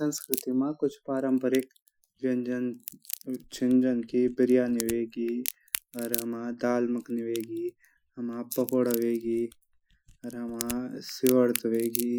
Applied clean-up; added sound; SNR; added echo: classical method Wiener filter.